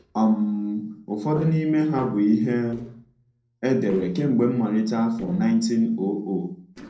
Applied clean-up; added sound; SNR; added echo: neural separator model SepFormer DNS4.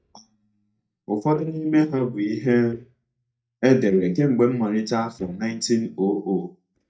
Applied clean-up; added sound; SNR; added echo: neural mask model DeepFilterNet 3.